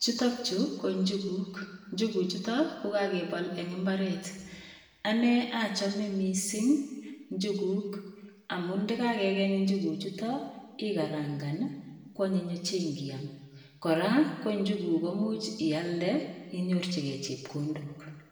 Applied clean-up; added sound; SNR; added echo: none; none; none; reverberation time 1.2 s.